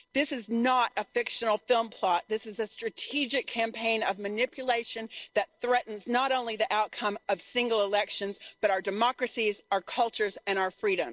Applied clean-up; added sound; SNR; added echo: neural separator model SepFormer DNS4.